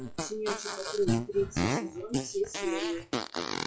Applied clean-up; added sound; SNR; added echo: classical method WPE with log-MMSE.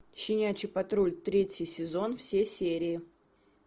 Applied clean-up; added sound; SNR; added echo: none; none; none; none.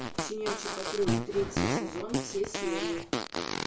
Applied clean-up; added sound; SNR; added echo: none; Fart; -1 dB; reverberation time 0.2 s.